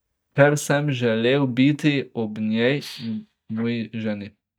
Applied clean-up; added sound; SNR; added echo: neural mask model DeepFilterNet 3.